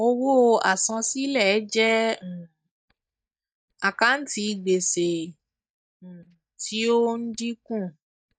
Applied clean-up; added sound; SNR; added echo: neural mask model DeepFilterNet 3.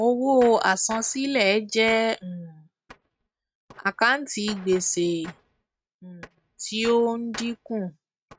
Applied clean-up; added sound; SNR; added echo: neural mask model RNNoise.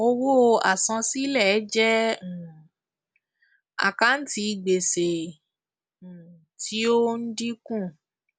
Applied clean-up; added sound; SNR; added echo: none; none; none; none.